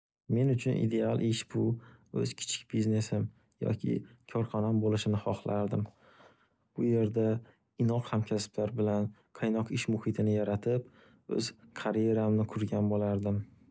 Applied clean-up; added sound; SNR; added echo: none; none; none; none.